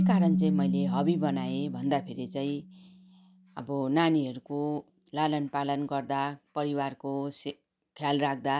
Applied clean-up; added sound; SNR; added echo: none; Keyboard (musical); 3 dB; none.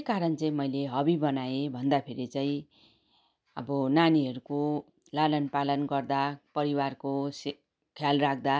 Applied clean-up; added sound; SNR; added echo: none; none; none; none.